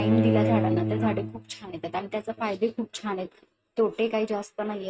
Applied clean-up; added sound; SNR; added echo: neural mask model RNNoise.